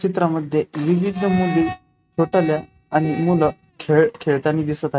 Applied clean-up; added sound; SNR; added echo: neural mask model RNNoise.